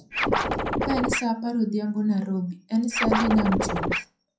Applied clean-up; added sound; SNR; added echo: classical method WPE with log-MMSE.